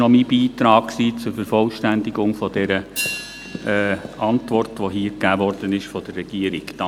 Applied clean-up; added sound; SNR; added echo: none; Hi-hat; 18 dB; none.